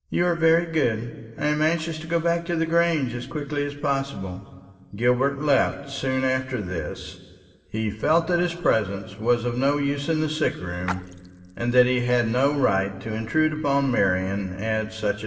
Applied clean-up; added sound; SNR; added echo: neural separator model SepFormer DNS4.